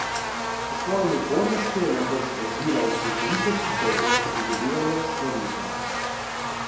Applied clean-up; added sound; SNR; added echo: none; Buzz; 0 dB; reverberation time 0.9 s.